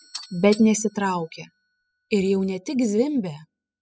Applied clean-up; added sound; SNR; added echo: classical method spectral subtraction.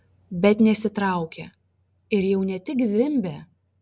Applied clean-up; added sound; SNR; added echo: none; none; none; none.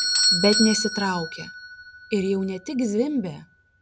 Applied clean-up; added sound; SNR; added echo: none; Bell / Doorbell; 2 dB; none.